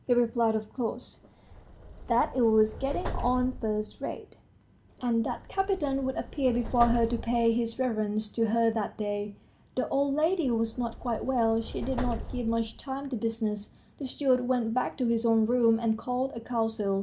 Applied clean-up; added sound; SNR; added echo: none; Subway, metro, underground; 10 dB; none.